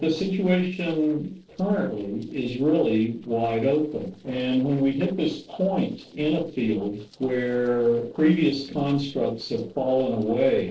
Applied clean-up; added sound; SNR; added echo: neural separator model SepFormer DNS4.